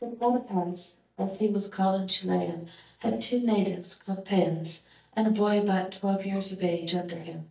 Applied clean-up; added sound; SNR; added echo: neural mask model DeepFilterNet 3.